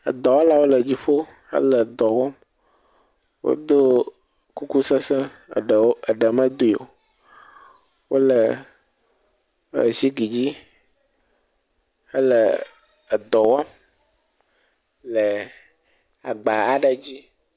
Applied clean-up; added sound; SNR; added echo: none; none; none; none.